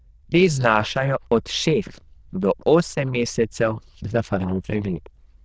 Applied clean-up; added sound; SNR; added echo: neural diffusion model UNIVERSE++.